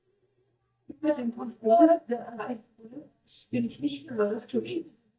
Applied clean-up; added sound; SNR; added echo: neural mask model DeepFilterNet 3.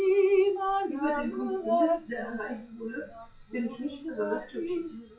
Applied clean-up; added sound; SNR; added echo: classical method WPE with log-MMSE.